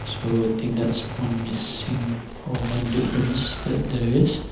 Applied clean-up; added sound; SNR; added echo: none; Gunshot, gunfire; 9 dB; reverberation time 0.9 s.